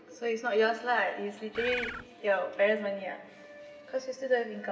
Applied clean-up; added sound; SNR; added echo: none; Bird; 6 dB; reverberation time 0.7 s.